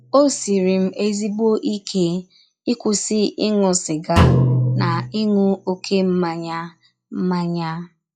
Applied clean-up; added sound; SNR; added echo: classical method log-MMSE.